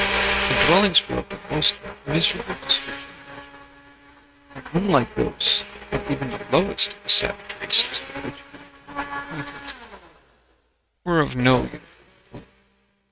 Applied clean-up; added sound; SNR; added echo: neural mask model RNNoise.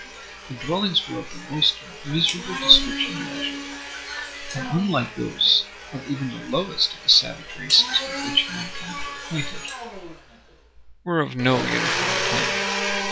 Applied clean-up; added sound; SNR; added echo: classical method log-MMSE.